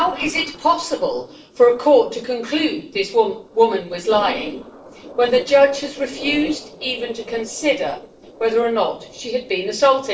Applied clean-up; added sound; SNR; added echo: neural separator model SepFormer DNS4.